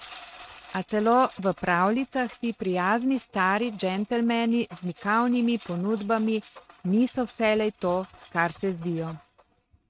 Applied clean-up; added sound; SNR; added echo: neural mask model RNNoise.